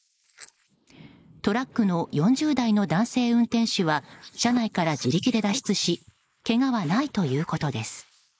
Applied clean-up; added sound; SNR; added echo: neural mask model Resemble Enhance denoiser.